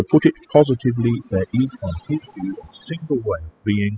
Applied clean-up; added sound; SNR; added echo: classical method spectral subtraction.